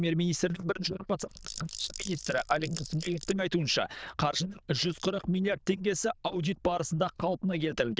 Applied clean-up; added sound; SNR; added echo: neural diffusion model UNIVERSE++.